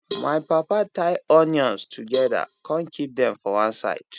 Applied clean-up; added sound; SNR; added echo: neural mask model RNNoise.